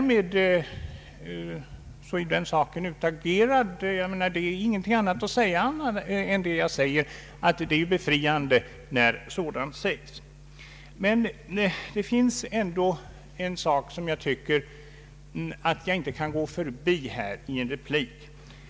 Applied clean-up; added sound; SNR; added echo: none; none; none; none.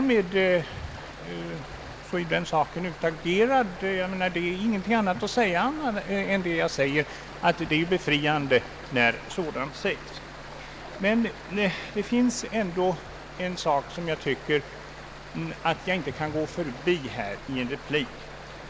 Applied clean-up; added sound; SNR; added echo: none; Stream; 15 dB; none.